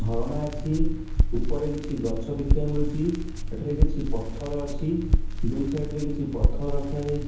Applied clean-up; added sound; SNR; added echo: none; Crackle; -4 dB; reverberation time 0.9 s.